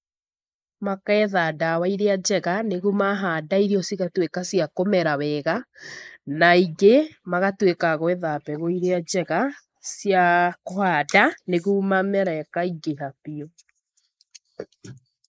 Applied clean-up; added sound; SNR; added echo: neural mask model Resemble Enhance denoiser.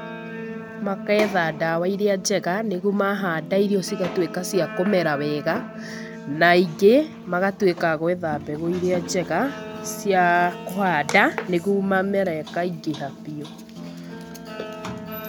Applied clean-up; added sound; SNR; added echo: none; Guitar; 13 dB; none.